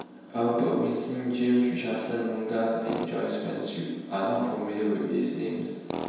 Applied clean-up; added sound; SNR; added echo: none; Tools; 15 dB; reverberation time 1.2 s.